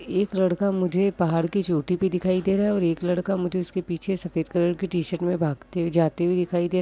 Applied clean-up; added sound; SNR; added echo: none; none; none; none.